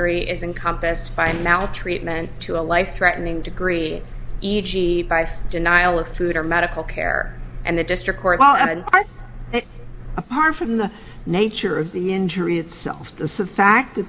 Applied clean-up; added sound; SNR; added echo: none; Boom; 17 dB; none.